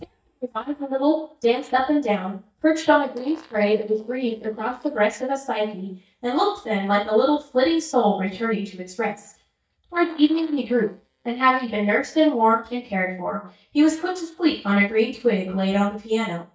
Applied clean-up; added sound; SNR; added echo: neural mask model DeepFilterNet 3.